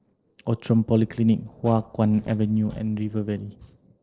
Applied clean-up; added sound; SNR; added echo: neural separator model SepFormer DNS4.